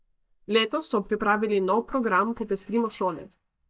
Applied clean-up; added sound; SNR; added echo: neural mask model DeepFilterNet 3.